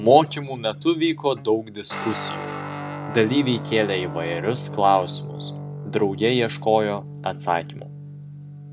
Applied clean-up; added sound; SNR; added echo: none; Guitar; 10 dB; none.